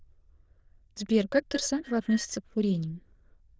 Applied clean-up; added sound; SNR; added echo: neural diffusion model UNIVERSE++.